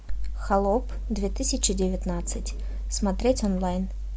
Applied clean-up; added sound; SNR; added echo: none; none; none; none.